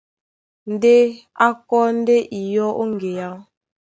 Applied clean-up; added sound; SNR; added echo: none; none; none; none.